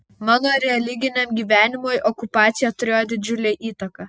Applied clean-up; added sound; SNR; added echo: none; none; none; none.